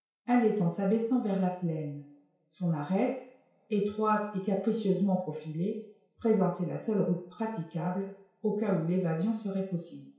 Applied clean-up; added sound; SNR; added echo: none; none; none; reverberation time 0.6 s.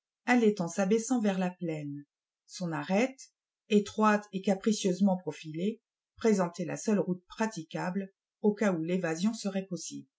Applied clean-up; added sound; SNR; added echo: none; none; none; none.